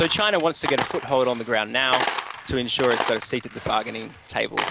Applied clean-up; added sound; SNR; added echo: none; Coin (dropping); 6 dB; none.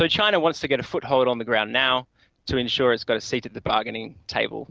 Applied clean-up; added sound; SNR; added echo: none; none; none; none.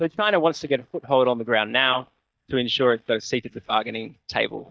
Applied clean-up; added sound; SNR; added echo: neural mask model DeepFilterNet 3.